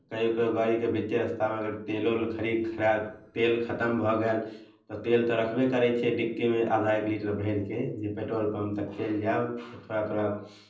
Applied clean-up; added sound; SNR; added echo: neural separator model SepFormer DNS4.